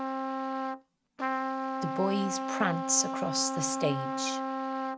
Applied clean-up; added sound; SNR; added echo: none; Trumpet; 0 dB; none.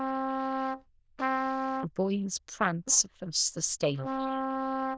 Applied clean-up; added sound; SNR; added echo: neural diffusion model UNIVERSE++.